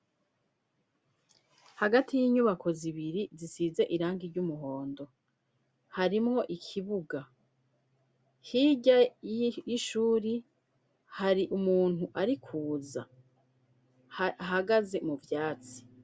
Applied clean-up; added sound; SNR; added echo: none; none; none; none.